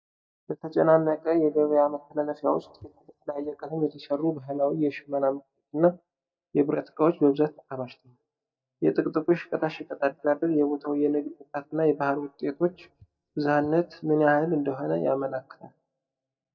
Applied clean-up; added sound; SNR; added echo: neural mask model DeepFilterNet 3.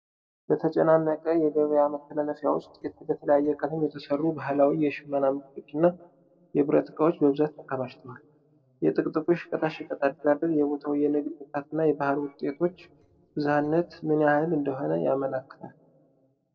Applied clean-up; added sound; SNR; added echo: neural separator model SepFormer DNS4.